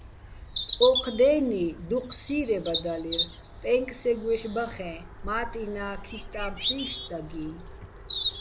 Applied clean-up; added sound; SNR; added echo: none; Bird vocalization, bird call, bird song; 6 dB; none.